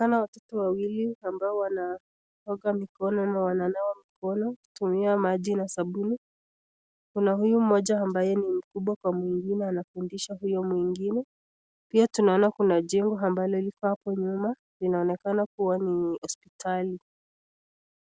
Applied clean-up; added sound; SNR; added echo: none; none; none; none.